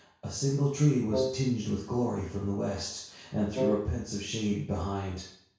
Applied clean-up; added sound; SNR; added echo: none; Wind instrument, woodwind instrument; 3 dB; reverberation time 0.6 s.